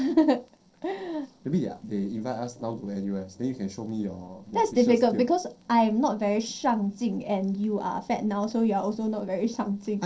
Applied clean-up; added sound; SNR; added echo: neural separator model SepFormer DNS4.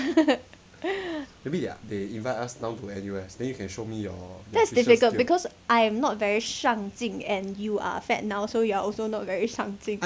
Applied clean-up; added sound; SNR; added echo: none; none; none; none.